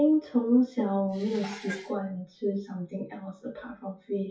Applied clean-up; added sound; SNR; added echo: classical method WPE with log-MMSE.